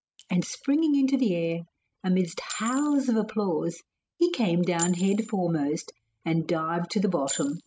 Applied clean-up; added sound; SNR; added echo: neural mask model RNNoise.